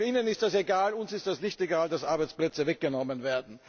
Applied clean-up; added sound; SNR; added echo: none; none; none; none.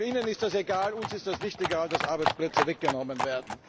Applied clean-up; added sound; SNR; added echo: none; Livestock, farm animals, working animals; 3 dB; none.